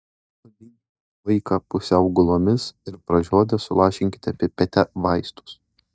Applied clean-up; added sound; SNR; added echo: neural mask model DeepFilterNet 3.